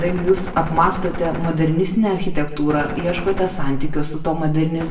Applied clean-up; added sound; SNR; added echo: none; Gunshot, gunfire; 14 dB; reverberation time 0.7 s.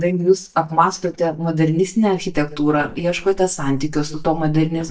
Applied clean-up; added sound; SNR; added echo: neural mask model DeepFilterNet 3.